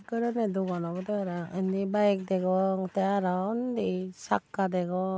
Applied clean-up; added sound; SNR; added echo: none; none; none; none.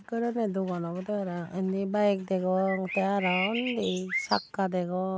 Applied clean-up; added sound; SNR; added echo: none; Bird; 6 dB; none.